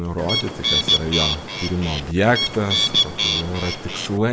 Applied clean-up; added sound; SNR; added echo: none; Bird; -1 dB; none.